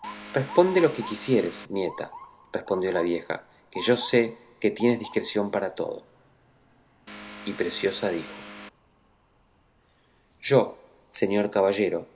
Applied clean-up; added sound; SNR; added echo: none; Motor vehicle (road) / Siren + Vehicle; 17 dB; none.